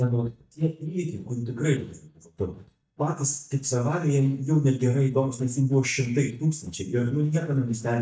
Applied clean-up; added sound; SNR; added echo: neural mask model DeepFilterNet 3.